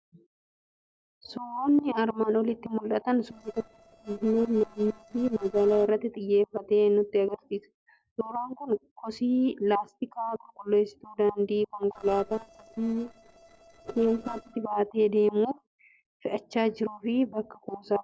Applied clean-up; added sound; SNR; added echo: neural separator model SepFormer DNS4.